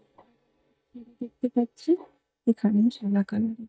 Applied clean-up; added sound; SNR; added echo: neural mask model DeepFilterNet 3.